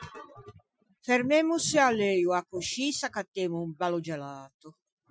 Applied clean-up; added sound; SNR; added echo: classical method Wiener filter.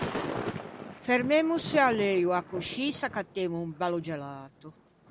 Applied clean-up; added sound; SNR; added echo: none; Thunder / Rain; 10 dB; none.